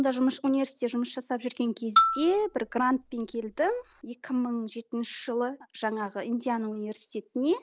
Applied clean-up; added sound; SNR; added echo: none; Marimba, xylophone; -2 dB; none.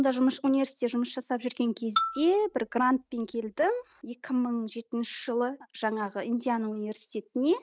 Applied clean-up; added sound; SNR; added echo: neural mask model RNNoise.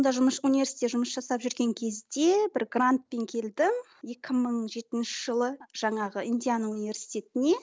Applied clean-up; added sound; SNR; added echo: none; none; none; none.